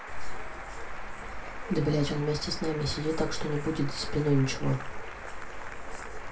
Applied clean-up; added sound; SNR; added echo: none; Applause; 13 dB; reverberation time 0.2 s.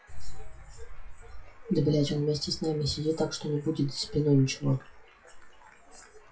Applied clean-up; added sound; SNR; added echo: classical method WPE with log-MMSE.